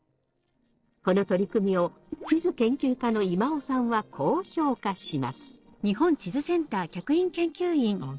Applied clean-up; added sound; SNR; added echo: neural separator model SepFormer DNS4.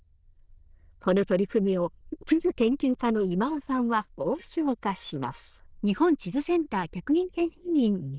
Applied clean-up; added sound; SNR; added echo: neural diffusion model UNIVERSE++.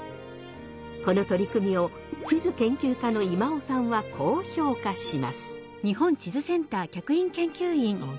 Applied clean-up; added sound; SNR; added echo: none; none; none; none.